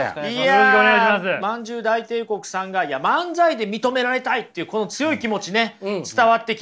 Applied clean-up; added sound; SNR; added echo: none; none; none; none.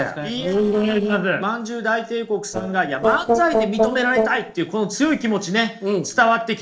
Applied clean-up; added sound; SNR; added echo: neural separator model SepFormer DNS4.